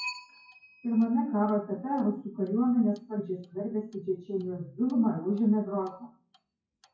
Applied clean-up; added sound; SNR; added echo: classical method WPE with log-MMSE.